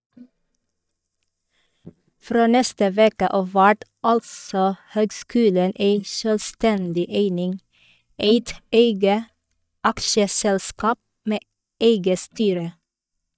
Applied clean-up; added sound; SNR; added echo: neural mask model DeepFilterNet 3.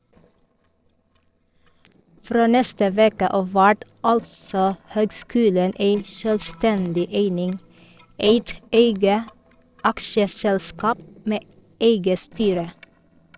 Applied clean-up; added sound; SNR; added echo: neural separator model SepFormer DNS4.